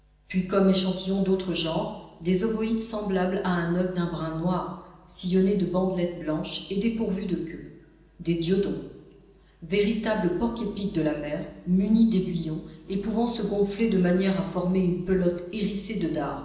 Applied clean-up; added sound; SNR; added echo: none; none; none; reverberation time 0.9 s.